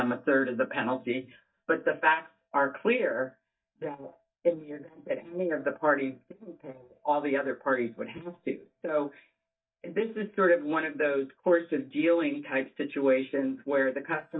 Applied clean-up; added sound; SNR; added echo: neural mask model DeepFilterNet 3.